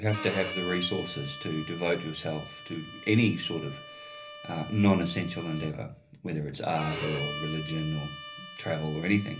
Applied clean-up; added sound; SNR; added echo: none; Bowed string instrument; 11 dB; reverberation time 0.3 s.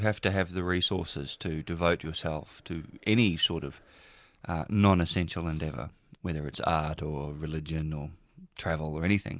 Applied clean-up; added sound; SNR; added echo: none; none; none; none.